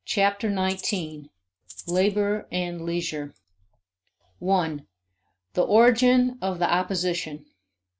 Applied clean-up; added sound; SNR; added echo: none; Rattle (instrument); 15 dB; none.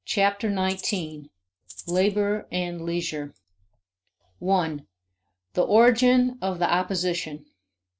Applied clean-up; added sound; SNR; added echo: neural separator model SepFormer DNS4.